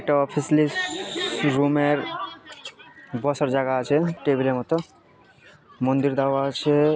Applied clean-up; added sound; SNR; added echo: none; none; none; none.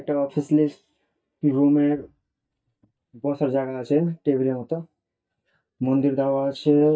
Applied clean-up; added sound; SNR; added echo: neural mask model DeepFilterNet 3.